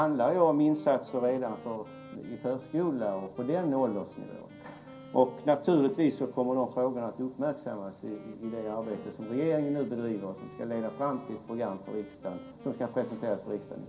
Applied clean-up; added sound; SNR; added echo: none; Wind instrument, woodwind instrument; 20 dB; reverberation time 0.3 s.